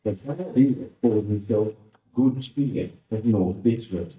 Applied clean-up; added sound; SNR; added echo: neural mask model DeepFilterNet 3.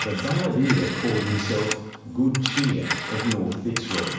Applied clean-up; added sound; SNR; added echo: none; Telephone; 6 dB; reverberation time 1.1 s.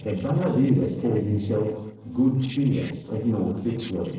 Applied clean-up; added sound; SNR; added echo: neural separator model SepFormer DNS4.